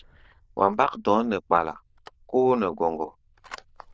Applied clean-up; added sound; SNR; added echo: neural diffusion model UNIVERSE++.